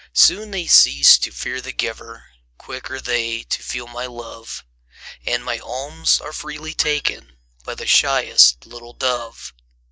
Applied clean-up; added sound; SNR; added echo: neural mask model DeepFilterNet 3.